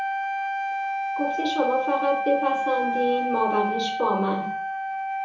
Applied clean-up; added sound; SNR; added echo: none; Wind instrument, woodwind instrument; 0 dB; reverberation time 0.9 s.